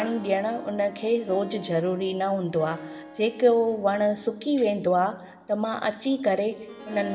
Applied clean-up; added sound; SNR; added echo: none; Harp; 17 dB; reverberation time 1.0 s.